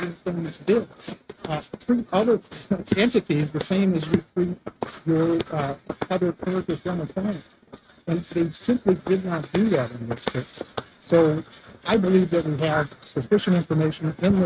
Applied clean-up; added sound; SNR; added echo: neural mask model RNNoise.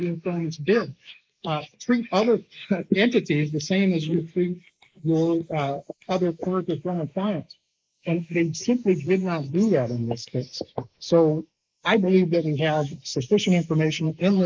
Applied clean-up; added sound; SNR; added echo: neural mask model Resemble Enhance denoiser.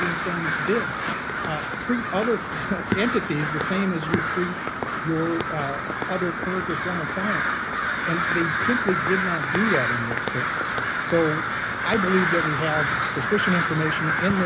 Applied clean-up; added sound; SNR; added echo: none; Crow; -1 dB; none.